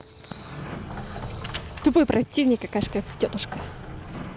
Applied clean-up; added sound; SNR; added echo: none; Sliding door; 10 dB; none.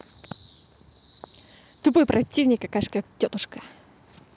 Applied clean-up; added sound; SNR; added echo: none; none; none; none.